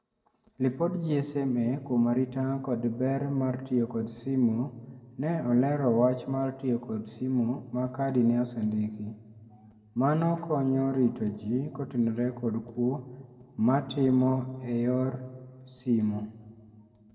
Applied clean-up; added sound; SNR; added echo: none; none; none; reverberation time 1.3 s.